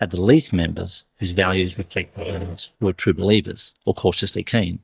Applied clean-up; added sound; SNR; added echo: neural mask model DeepFilterNet 3.